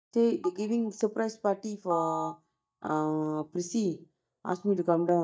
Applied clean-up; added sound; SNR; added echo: neural mask model DeepFilterNet 3.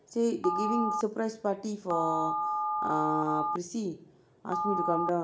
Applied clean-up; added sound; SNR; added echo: none; Telephone; 1 dB; none.